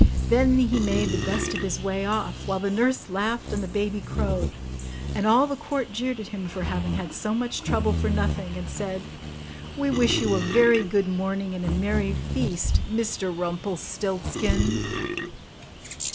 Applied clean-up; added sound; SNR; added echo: none; Burping, eructation + Bird vocalization, bird call, bird song; 2 dB; none.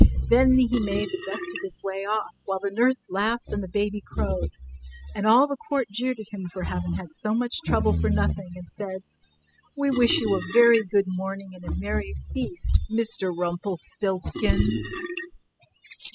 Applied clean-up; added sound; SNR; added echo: classical method spectral subtraction.